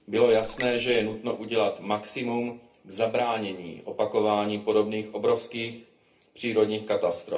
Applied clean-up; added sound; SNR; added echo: none; Raindrop; 15 dB; reverberation time 0.3 s.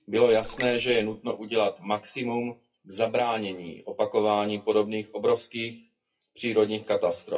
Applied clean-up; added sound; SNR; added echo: classical method WPE with log-MMSE.